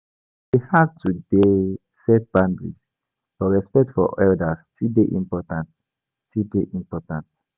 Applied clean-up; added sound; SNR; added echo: none; none; none; none.